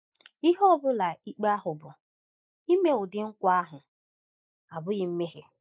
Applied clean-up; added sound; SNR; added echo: neural mask model Resemble Enhance denoiser.